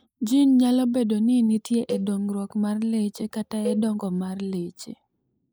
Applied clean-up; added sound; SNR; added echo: neural mask model Resemble Enhance denoiser.